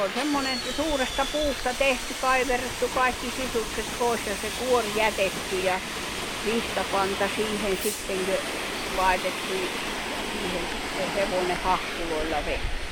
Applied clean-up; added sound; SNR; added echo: none; Subway, metro, underground; 3 dB; none.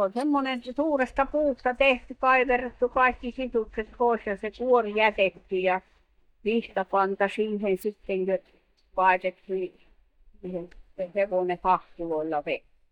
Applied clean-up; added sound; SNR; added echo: neural mask model DeepFilterNet 3.